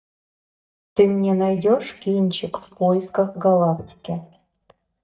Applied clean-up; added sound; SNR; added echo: neural mask model DeepFilterNet 3.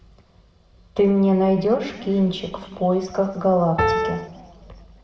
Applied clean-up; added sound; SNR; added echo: none; Piano; -1 dB; reverberation time 1.8 s.